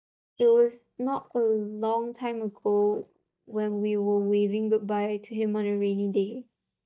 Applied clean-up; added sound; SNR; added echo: neural mask model DeepFilterNet 3.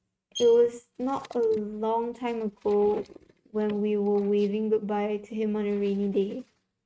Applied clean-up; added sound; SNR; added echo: neural mask model RNNoise.